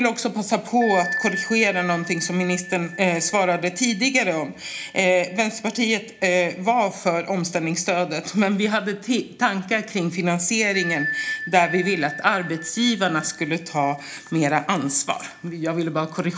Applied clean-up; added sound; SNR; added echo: none; Bell; 13 dB; reverberation time 0.4 s.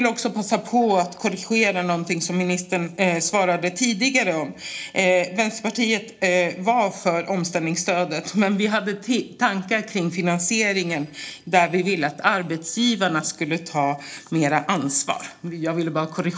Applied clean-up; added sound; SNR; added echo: neural separator model SepFormer DNS4.